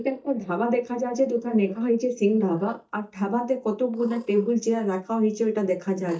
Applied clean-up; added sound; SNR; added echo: neural mask model DeepFilterNet 3.